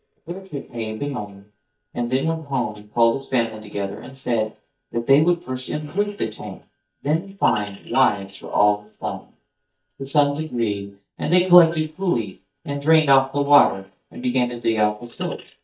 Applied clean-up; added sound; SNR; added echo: neural mask model DeepFilterNet 3.